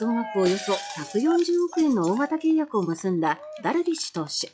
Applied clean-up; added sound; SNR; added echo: classical method log-MMSE.